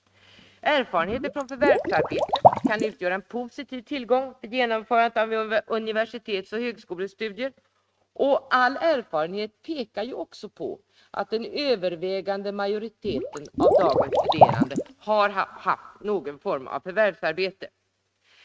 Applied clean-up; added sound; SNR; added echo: neural mask model RNNoise.